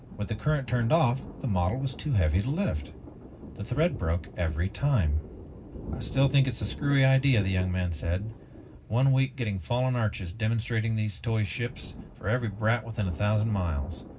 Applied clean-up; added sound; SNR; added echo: none; Thunder; 15 dB; reverberation time 0.4 s.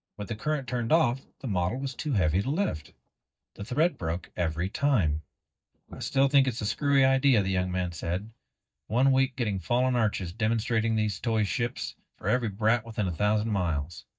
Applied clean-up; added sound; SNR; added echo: neural mask model DeepFilterNet 3.